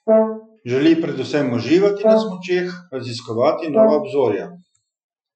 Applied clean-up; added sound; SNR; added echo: classical method Wiener filter.